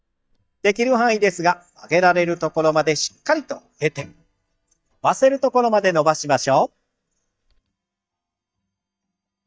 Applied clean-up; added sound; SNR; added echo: neural mask model DeepFilterNet 3.